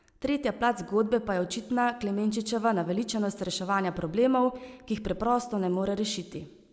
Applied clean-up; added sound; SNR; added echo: none; none; none; none.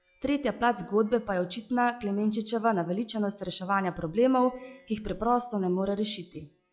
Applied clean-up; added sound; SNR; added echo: classical method log-MMSE.